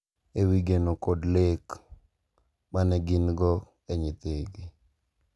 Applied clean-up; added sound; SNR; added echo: none; none; none; none.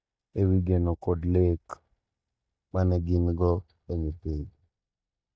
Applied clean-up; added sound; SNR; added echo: neural mask model DeepFilterNet 3.